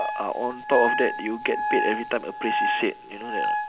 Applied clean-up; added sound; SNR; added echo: none; Wind instrument, woodwind instrument; 1 dB; none.